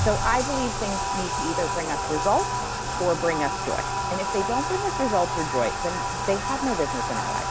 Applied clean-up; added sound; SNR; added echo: none; Bathtub (filling or washing); 1 dB; none.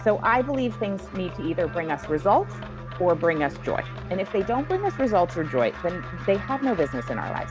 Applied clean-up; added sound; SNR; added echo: none; none; none; none.